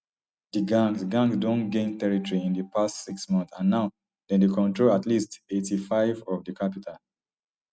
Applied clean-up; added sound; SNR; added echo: none; none; none; none.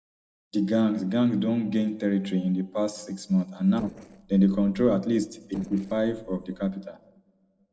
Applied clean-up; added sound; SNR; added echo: neural separator model SepFormer DNS4.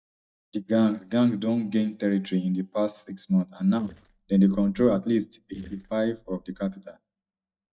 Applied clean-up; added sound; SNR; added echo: neural mask model DeepFilterNet 3.